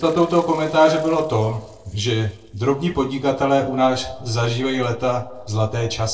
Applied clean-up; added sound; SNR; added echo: neural separator model SepFormer DNS4.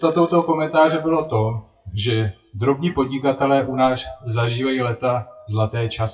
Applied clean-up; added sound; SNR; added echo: classical method WPE with log-MMSE.